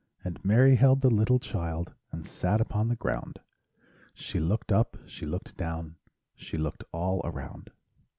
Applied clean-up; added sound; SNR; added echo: none; none; none; none.